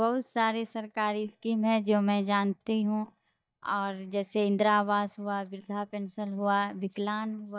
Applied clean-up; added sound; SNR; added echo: neural mask model DeepFilterNet 3.